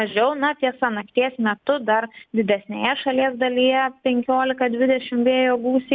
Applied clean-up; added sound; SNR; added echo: none; none; none; none.